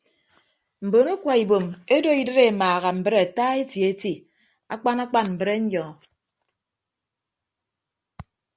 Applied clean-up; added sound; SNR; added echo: none; none; none; none.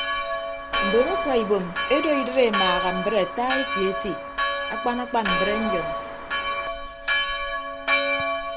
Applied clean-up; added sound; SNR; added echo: none; Church bell; 0 dB; none.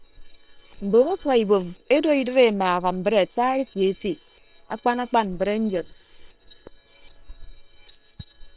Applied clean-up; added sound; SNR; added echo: neural separator model SepFormer WHAM!.